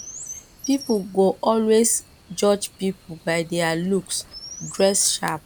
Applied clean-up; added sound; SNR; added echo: none; Chirp, tweet; 19 dB; none.